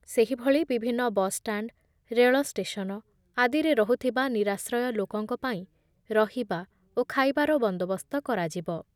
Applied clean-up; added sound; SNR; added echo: none; none; none; none.